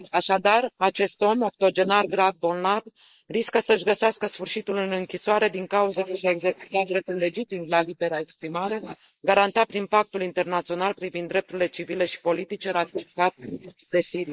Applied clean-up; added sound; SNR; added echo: neural mask model Resemble Enhance denoiser.